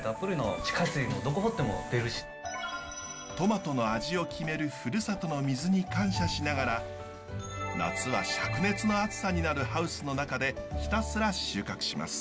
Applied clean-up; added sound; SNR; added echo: none; none; none; none.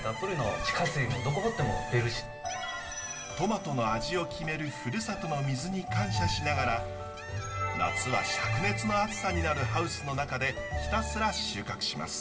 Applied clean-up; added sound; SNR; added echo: none; Bird; 15 dB; reverberation time 2.5 s.